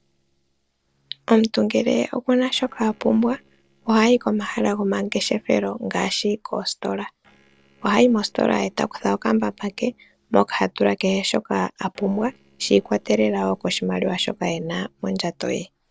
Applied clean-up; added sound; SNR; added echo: neural separator model SepFormer DNS4.